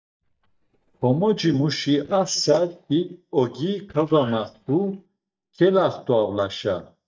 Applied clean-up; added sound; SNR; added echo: neural mask model DeepFilterNet 3.